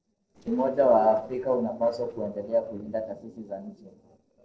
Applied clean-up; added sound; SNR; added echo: neural separator model SepFormer DNS4.